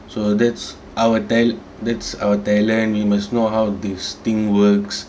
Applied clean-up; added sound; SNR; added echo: none; none; none; none.